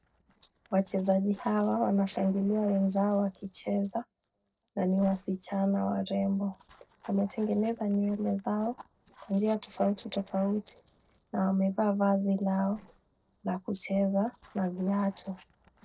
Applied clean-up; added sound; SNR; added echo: neural separator model SepFormer DNS4.